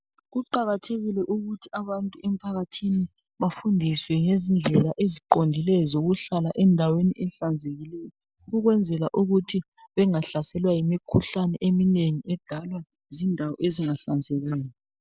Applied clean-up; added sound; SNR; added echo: none; none; none; none.